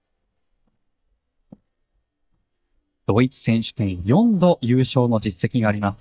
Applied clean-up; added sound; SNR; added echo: neural mask model DeepFilterNet 3.